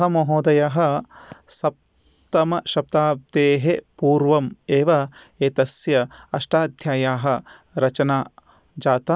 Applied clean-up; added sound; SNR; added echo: none; none; none; none.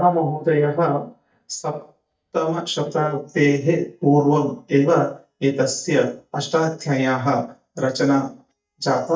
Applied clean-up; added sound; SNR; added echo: neural mask model DeepFilterNet 3.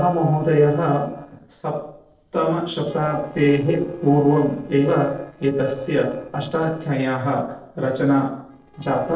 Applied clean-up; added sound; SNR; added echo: neural separator model SepFormer DNS4.